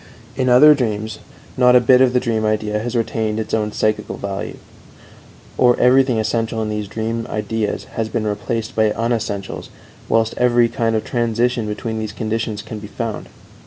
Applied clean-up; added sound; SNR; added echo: none; none; none; none.